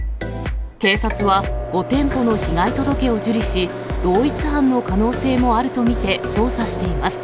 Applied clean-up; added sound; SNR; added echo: none; Microwave oven; 9 dB; none.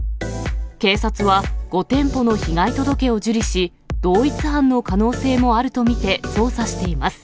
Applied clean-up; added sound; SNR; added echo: none; none; none; none.